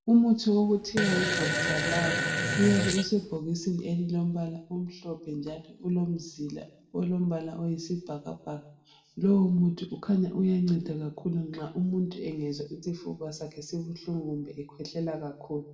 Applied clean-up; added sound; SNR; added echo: none; Fart; 0 dB; reverberation time 0.6 s.